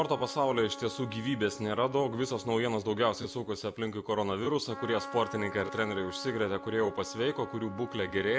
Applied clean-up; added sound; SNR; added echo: none; Trumpet; 14 dB; none.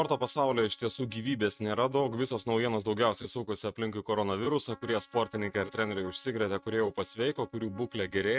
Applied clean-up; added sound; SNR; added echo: neural mask model RNNoise.